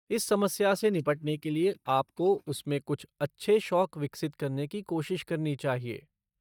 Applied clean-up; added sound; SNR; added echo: neural mask model DeepFilterNet 3.